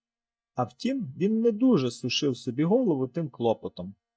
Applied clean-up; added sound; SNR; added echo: neural mask model DeepFilterNet 3.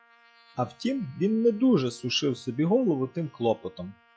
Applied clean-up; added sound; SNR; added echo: classical method log-MMSE.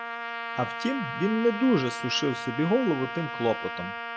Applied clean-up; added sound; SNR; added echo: none; Trumpet; 7 dB; none.